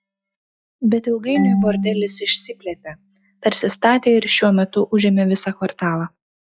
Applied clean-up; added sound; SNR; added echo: classical method log-MMSE.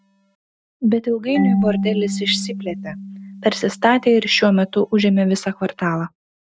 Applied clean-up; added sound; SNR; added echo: none; Marimba, xylophone / Wood; 7 dB; none.